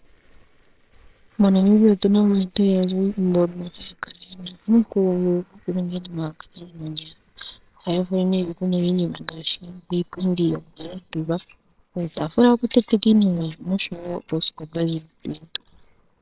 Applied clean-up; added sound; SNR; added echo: neural separator model SepFormer WHAMR!.